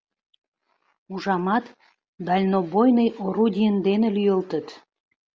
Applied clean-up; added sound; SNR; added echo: none; none; none; none.